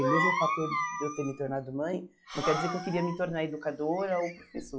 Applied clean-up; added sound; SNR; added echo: classical method log-MMSE.